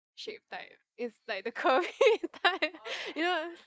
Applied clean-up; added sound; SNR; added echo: neural mask model Resemble Enhance denoiser.